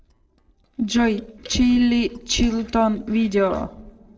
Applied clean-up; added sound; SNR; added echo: neural separator model SepFormer DNS4.